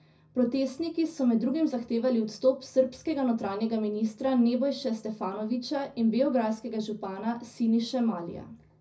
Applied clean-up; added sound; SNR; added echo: none; none; none; reverberation time 0.4 s.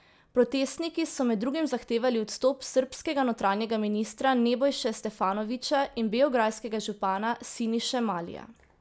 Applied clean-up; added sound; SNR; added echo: none; none; none; none.